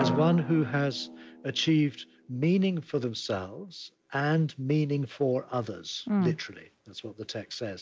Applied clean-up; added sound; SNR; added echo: none; Drum; 11 dB; none.